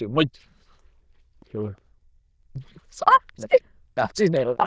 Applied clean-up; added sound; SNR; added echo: neural diffusion model UNIVERSE++.